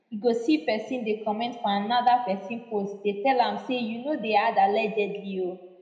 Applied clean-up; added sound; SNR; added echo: none; none; none; reverberation time 0.8 s.